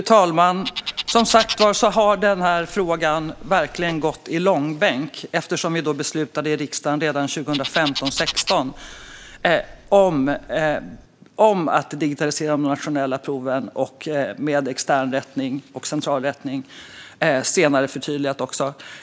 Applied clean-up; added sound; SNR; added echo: none; Bird; 11 dB; none.